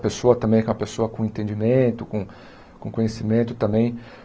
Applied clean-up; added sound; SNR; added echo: none; none; none; none.